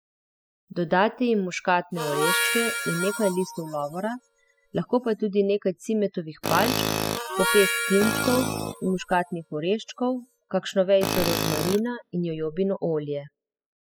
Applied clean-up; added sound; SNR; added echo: classical method spectral subtraction.